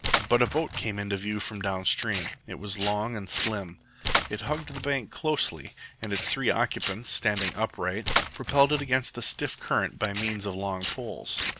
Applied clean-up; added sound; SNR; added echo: none; Tearing; 5 dB; none.